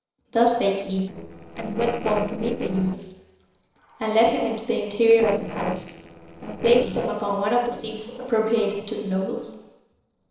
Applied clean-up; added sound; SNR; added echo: neural separator model SepFormer DNS4.